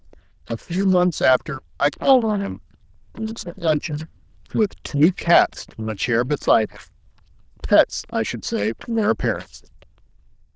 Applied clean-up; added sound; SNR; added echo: neural diffusion model UNIVERSE++.